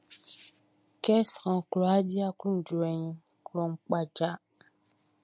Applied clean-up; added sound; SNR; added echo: none; none; none; none.